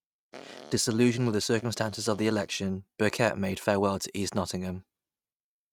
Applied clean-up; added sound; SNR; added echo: neural mask model RNNoise.